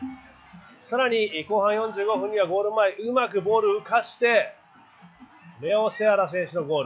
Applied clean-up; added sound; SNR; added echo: classical method log-MMSE.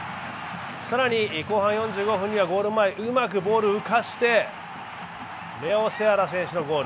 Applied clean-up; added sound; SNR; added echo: none; none; none; none.